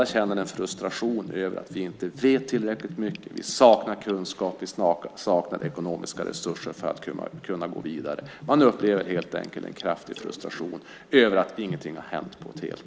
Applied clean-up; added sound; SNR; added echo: none; Bathtub (filling or washing) / Gurgling; 18 dB; none.